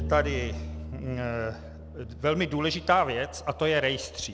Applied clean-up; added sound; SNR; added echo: none; Bowed string instrument; 10 dB; none.